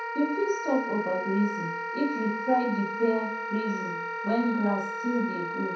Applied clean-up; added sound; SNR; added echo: none; Wind instrument, woodwind instrument; 4 dB; reverberation time 0.6 s.